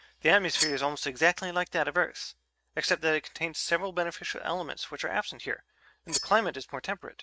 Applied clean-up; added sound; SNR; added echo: neural mask model RNNoise.